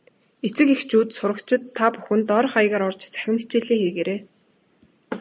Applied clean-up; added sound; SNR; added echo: none; none; none; none.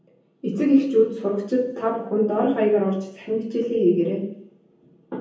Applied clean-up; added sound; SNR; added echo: none; none; none; reverberation time 0.7 s.